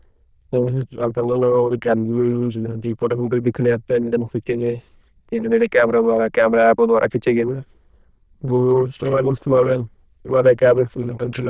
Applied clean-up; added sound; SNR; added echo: neural diffusion model UNIVERSE++.